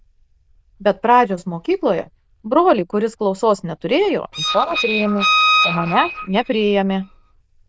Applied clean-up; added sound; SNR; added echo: neural diffusion model UNIVERSE++.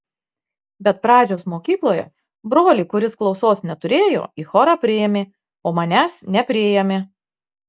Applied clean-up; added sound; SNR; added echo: none; none; none; none.